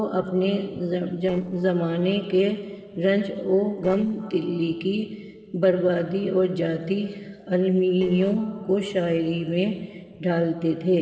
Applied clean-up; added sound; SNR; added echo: neural separator model SepFormer DNS4.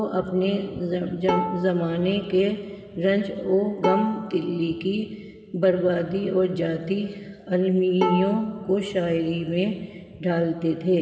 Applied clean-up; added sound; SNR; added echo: none; Bowed string instrument; 9 dB; reverberation time 2.5 s.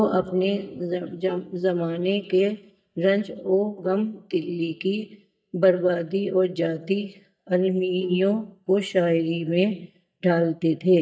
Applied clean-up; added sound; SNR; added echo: neural mask model DeepFilterNet 3.